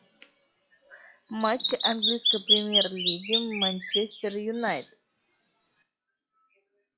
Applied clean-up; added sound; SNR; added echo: classical method log-MMSE.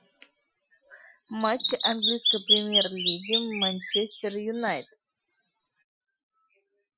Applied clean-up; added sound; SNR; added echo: classical method Wiener filter.